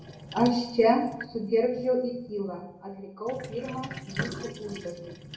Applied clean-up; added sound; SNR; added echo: none; Sink (filling or washing); 13 dB; reverberation time 0.7 s.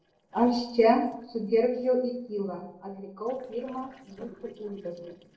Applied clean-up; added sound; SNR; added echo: neural separator model SepFormer DNS4.